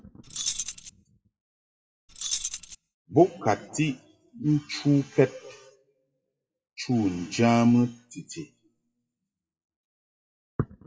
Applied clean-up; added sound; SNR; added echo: classical method WPE with log-MMSE.